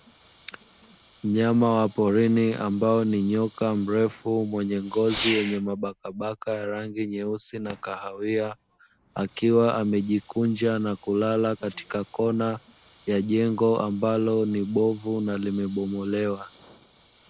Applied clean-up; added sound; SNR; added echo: none; Fireworks; 19 dB; none.